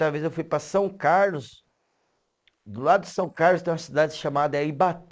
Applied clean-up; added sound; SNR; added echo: neural mask model Resemble Enhance denoiser.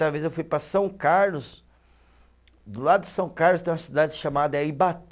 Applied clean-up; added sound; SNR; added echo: none; none; none; none.